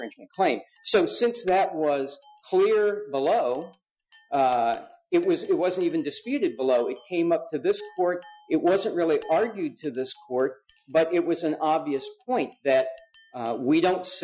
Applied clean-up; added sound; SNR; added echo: classical method Wiener filter.